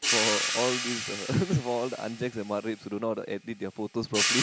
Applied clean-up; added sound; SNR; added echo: none; Hi-hat; 1 dB; none.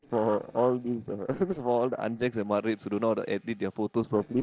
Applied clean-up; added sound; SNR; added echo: neural separator model SepFormer DNS4.